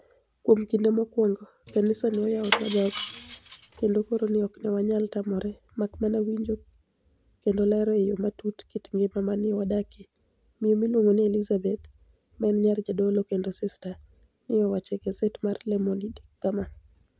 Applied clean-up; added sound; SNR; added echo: none; Cutlery, silverware; 3 dB; none.